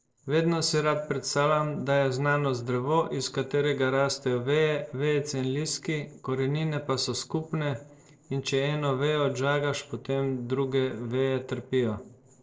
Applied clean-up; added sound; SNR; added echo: neural separator model SepFormer DNS4.